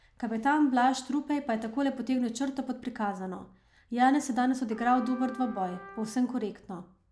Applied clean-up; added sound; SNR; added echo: none; Trumpet; 19 dB; none.